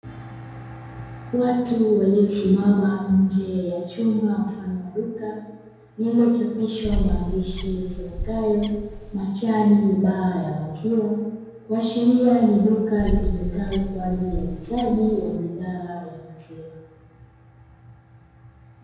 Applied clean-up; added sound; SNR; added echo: none; Bird; 5 dB; reverberation time 1.2 s.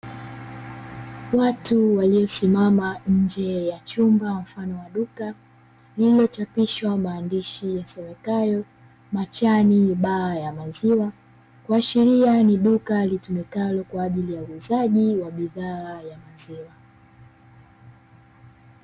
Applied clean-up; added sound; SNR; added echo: none; none; none; none.